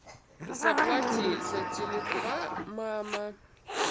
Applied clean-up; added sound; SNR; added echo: none; Hiss + Sliding door; -3 dB; none.